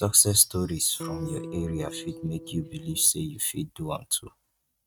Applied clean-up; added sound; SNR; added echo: neural mask model RNNoise.